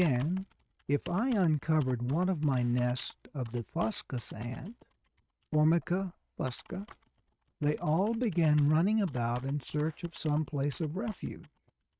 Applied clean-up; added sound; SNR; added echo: neural mask model RNNoise.